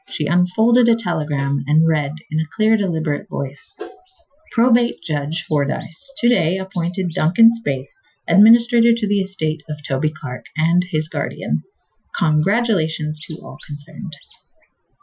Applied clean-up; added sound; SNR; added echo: classical method Wiener filter.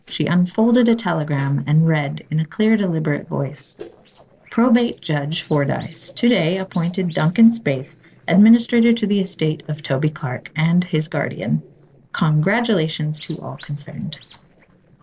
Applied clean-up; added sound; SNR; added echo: neural separator model SepFormer DNS4.